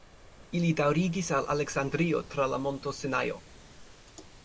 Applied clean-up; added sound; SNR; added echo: none; Ocean; 19 dB; none.